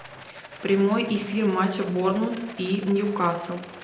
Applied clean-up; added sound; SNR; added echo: none; Rattle; 18 dB; reverberation time 0.7 s.